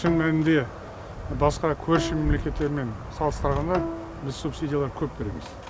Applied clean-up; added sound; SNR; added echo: none; Bowed string instrument; 11 dB; none.